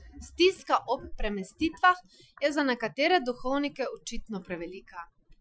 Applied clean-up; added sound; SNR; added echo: classical method Wiener filter.